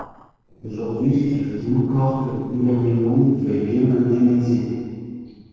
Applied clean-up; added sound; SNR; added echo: neural separator model SepFormer DNS4.